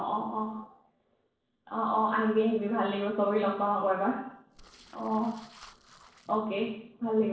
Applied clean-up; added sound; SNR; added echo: neural separator model SepFormer DNS4.